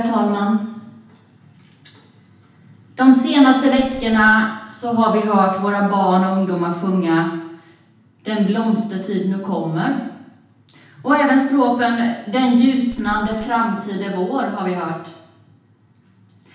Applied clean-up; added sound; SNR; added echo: none; Fireworks; 20 dB; reverberation time 0.9 s.